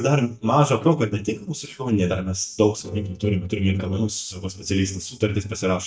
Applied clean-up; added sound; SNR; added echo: neural mask model DeepFilterNet 3.